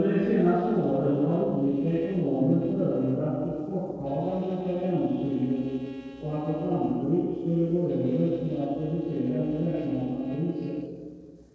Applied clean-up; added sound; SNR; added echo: neural separator model SepFormer DNS4.